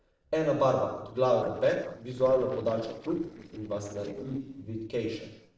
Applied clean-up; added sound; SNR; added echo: neural separator model SepFormer DNS4.